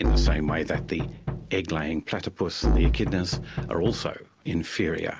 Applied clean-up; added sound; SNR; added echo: none; Musical instrument + Knock; -1 dB; none.